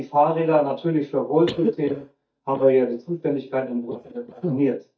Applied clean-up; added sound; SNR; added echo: neural mask model DeepFilterNet 3.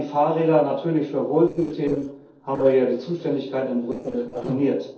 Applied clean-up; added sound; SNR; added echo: neural separator model SepFormer DNS4.